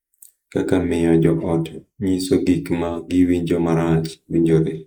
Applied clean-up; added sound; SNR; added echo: neural mask model Resemble Enhance denoiser.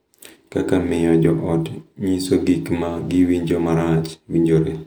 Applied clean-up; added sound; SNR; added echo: none; none; none; none.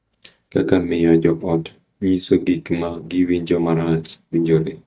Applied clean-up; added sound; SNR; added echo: neural mask model DeepFilterNet 3.